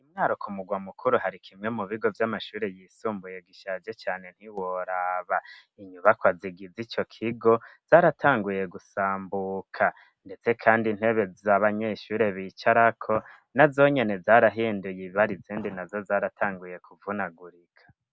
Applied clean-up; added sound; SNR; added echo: none; none; none; none.